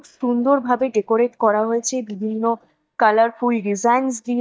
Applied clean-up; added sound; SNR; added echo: neural mask model DeepFilterNet 3.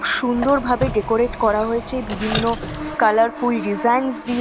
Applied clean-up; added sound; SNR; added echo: none; Squeak + Mechanisms; 9 dB; none.